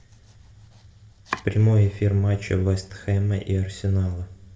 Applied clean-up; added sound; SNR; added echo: none; Domestic sounds, home sounds; 20 dB; reverberation time 0.7 s.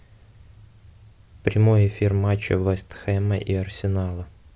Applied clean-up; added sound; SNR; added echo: none; none; none; none.